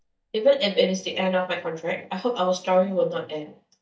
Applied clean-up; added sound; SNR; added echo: neural mask model DeepFilterNet 3.